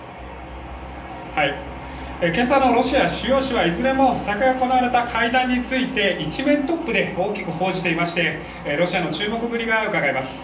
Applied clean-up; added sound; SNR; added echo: none; none; none; reverberation time 0.6 s.